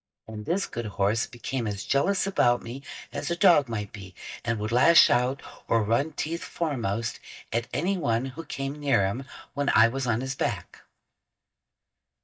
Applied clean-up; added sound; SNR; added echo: neural mask model DeepFilterNet 3.